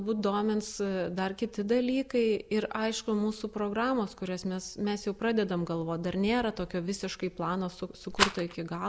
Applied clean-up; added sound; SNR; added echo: none; Rattle; 1 dB; none.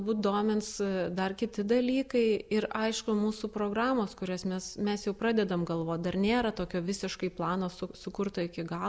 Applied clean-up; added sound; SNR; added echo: none; none; none; none.